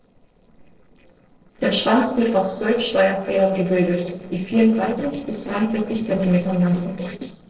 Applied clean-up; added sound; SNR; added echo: neural separator model SepFormer DNS4.